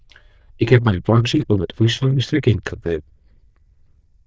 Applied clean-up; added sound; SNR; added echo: neural diffusion model UNIVERSE++.